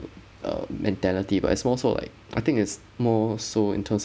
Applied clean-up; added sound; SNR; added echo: none; none; none; none.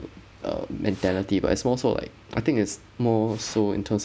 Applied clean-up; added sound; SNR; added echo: none; Fire; 18 dB; none.